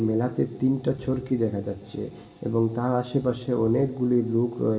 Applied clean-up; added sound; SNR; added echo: none; none; none; reverberation time 1.0 s.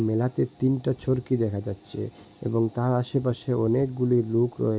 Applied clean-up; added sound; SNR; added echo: none; none; none; none.